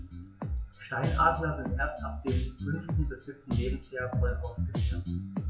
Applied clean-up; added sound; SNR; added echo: classical method WPE with log-MMSE.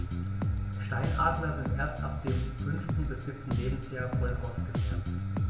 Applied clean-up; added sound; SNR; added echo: none; Bass guitar; -3 dB; reverberation time 2.3 s.